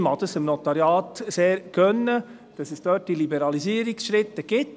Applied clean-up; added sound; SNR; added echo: none; none; none; none.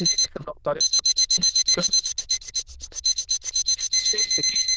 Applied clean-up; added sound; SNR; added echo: neural diffusion model UNIVERSE++.